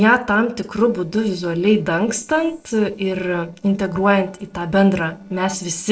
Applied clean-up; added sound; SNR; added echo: neural separator model SepFormer DNS4.